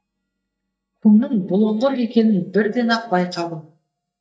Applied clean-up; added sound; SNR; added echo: neural mask model DeepFilterNet 3.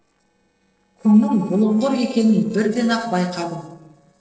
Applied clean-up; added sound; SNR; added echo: neural separator model SepFormer DNS4.